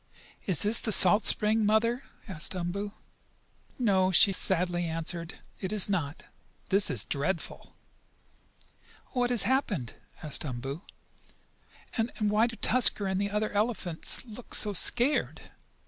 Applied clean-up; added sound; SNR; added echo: none; none; none; none.